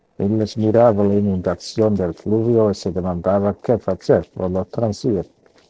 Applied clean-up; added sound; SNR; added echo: neural separator model SepFormer DNS4.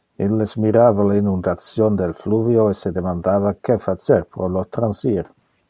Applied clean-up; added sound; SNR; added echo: none; none; none; none.